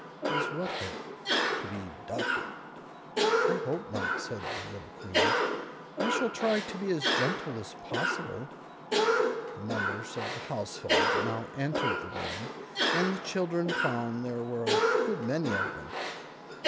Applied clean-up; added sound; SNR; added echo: none; Cough; -4 dB; none.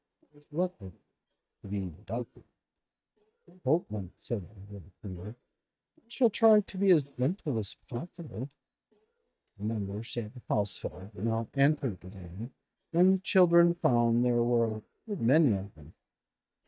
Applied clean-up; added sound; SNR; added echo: neural mask model DeepFilterNet 3.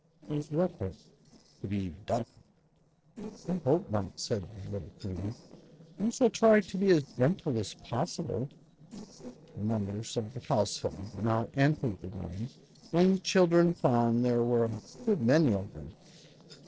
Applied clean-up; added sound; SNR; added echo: neural separator model SepFormer DNS4.